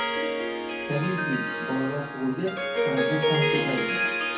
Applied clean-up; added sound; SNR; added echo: none; Harp; -3 dB; reverberation time 0.6 s.